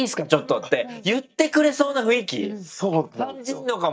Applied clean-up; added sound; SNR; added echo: neural mask model DeepFilterNet 3.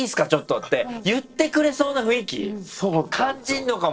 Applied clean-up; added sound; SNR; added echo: neural separator model SepFormer DNS4.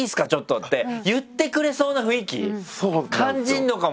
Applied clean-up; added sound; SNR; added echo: none; none; none; none.